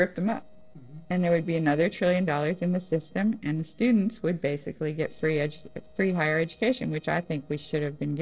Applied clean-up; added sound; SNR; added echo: neural separator model SepFormer DNS4.